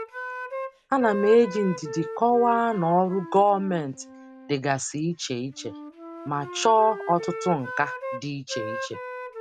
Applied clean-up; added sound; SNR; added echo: none; Wind instrument, woodwind instrument; 12 dB; none.